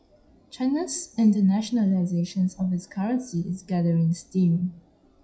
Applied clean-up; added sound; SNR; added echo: classical method WPE with log-MMSE.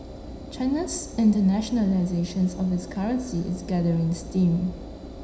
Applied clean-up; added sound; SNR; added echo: none; Engine; 13 dB; reverberation time 0.9 s.